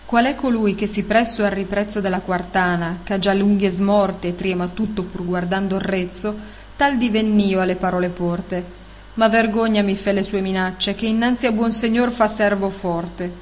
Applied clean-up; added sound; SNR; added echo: none; none; none; none.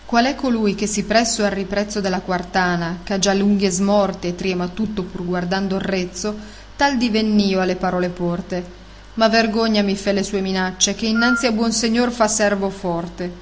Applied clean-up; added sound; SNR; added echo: none; Wind instrument, woodwind instrument; 5 dB; none.